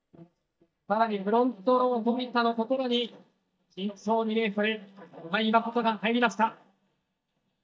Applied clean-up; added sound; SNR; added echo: neural mask model DeepFilterNet 3.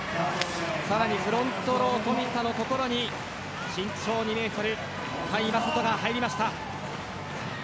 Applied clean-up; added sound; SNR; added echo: none; none; none; none.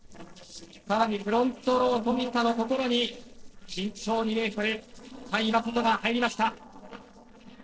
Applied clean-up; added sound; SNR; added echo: neural separator model SepFormer DNS4.